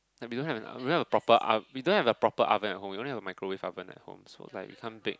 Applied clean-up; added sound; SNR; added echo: none; none; none; none.